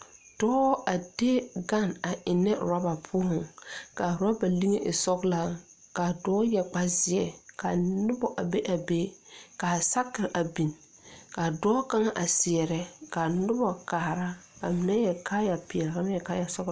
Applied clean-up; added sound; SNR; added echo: none; none; none; none.